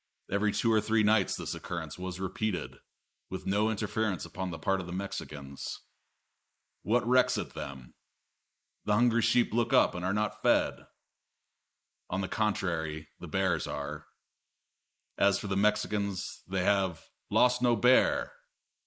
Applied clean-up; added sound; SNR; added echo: neural mask model Resemble Enhance denoiser.